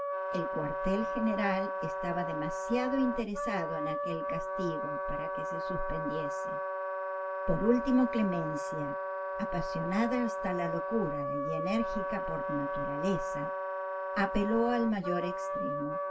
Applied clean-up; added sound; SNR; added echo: none; Wind instrument, woodwind instrument; 1 dB; reverberation time 0.2 s.